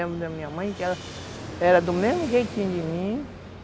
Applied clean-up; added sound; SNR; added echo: none; Fixed-wing aircraft, airplane; 11 dB; none.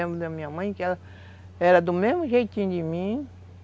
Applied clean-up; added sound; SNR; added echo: none; none; none; none.